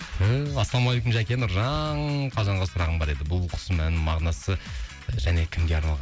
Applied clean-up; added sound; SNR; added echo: none; none; none; none.